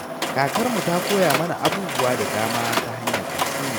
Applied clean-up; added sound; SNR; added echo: none; Mechanisms; 0 dB; none.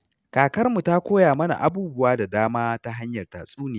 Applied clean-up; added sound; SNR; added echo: none; none; none; none.